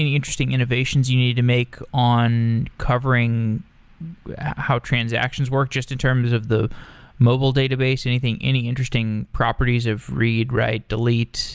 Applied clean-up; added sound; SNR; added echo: none; none; none; none.